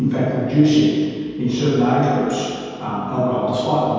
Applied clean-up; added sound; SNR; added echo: none; none; none; reverberation time 2.1 s.